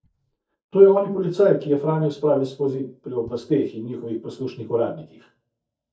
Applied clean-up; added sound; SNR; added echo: neural mask model DeepFilterNet 3.